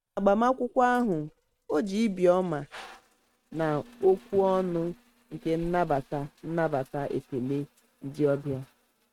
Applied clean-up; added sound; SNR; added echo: neural mask model RNNoise.